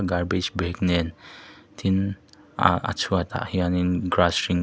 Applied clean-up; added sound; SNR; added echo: none; none; none; none.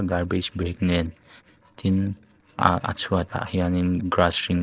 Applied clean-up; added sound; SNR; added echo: neural separator model SepFormer DNS4.